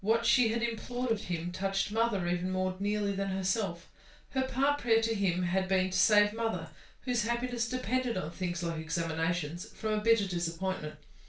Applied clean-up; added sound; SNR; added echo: neural separator model SepFormer DNS4.